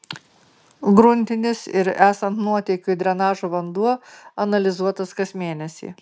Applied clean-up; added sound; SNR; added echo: none; none; none; none.